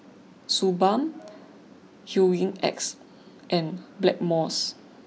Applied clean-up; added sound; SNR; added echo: none; none; none; none.